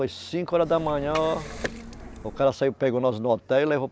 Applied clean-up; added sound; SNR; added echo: none; Liquid; 12 dB; none.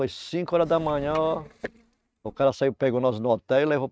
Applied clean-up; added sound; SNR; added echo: neural mask model RNNoise.